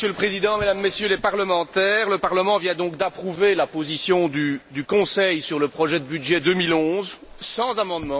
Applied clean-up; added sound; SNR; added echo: none; none; none; none.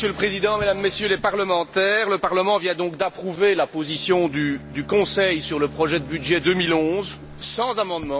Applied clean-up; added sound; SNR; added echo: none; Bowed string instrument; 19 dB; none.